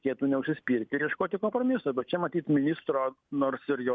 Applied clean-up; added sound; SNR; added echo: none; none; none; none.